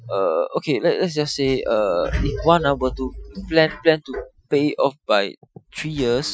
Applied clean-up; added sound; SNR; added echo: classical method Wiener filter.